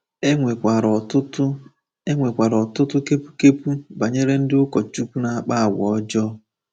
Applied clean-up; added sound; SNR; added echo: none; none; none; none.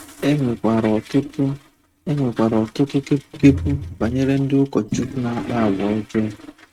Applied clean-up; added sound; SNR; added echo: neural mask model RNNoise.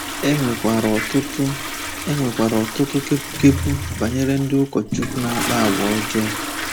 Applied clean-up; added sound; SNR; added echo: none; Toilet flush; 6 dB; none.